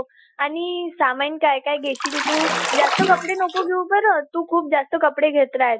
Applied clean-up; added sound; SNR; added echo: classical method Wiener filter.